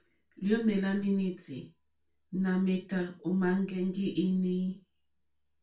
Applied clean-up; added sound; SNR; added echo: none; none; none; reverberation time 0.3 s.